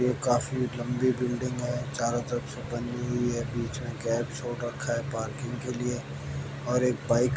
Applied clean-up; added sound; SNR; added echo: none; none; none; none.